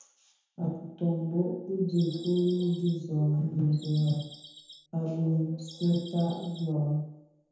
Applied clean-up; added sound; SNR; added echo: none; Bird vocalization, bird call, bird song; 19 dB; reverberation time 0.9 s.